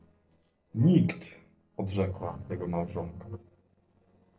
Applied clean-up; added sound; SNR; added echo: neural separator model SepFormer DNS4.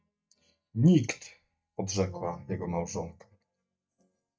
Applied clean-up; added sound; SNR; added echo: neural mask model DeepFilterNet 3.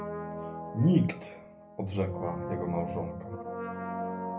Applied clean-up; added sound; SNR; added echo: none; Brass instrument; 6 dB; reverberation time 0.3 s.